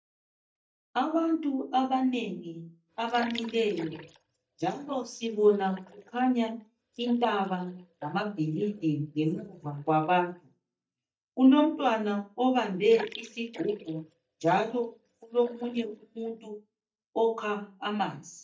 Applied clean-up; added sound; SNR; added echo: neural mask model DeepFilterNet 3.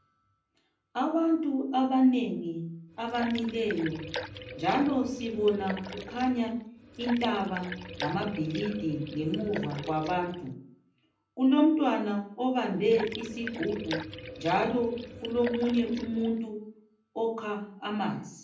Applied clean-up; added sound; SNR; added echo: none; Liquid; 12 dB; reverberation time 0.6 s.